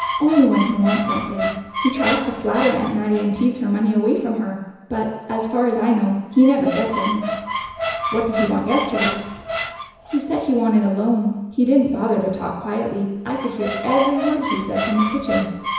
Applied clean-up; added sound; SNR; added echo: none; Squeak; 7 dB; reverberation time 1.0 s.